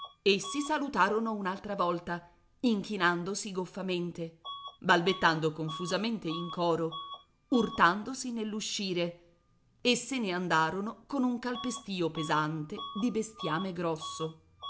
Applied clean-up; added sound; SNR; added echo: none; Bus / Alarm; 16 dB; none.